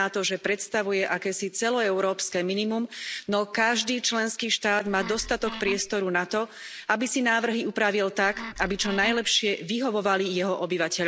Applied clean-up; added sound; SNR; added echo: none; Wood; 12 dB; none.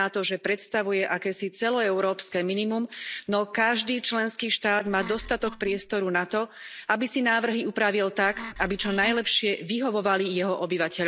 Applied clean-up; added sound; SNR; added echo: neural mask model DeepFilterNet 3.